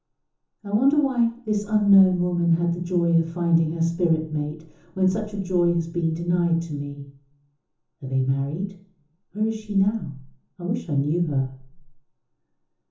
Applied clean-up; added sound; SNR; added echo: none; none; none; reverberation time 0.7 s.